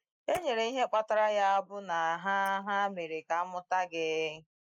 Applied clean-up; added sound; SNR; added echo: neural mask model Resemble Enhance denoiser.